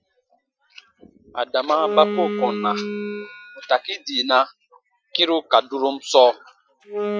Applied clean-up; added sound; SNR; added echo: classical method Wiener filter.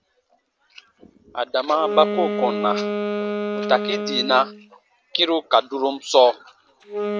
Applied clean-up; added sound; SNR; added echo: none; Wind instrument, woodwind instrument; 6 dB; none.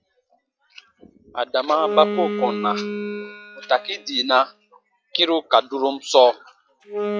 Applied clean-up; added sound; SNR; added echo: classical method log-MMSE.